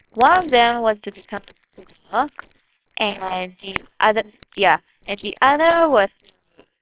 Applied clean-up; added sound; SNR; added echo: neural separator model SepFormer WHAMR!.